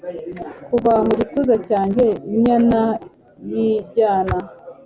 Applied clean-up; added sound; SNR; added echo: none; none; none; none.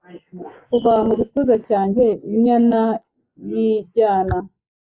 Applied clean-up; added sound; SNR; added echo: neural mask model Resemble Enhance denoiser.